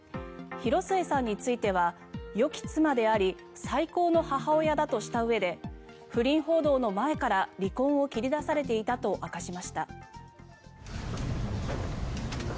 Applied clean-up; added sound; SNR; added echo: none; none; none; none.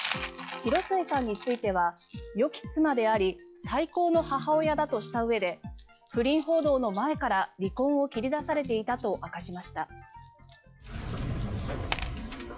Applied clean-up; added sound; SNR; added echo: classical method log-MMSE.